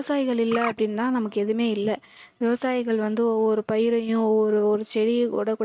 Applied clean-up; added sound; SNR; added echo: neural mask model RNNoise.